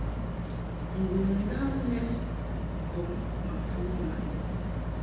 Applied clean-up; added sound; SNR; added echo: none; Boat, Water vehicle; -3 dB; reverberation time 0.9 s.